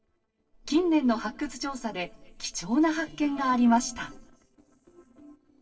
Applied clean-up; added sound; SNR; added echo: neural separator model SepFormer DNS4.